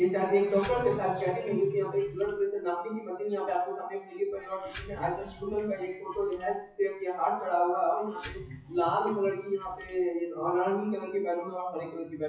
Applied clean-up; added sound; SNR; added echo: classical method WPE with log-MMSE.